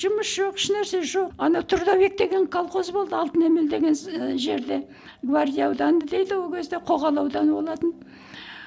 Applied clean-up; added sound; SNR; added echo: none; none; none; none.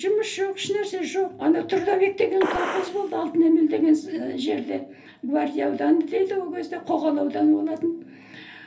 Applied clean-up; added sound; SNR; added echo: none; Gunshot, gunfire; 9 dB; reverberation time 0.3 s.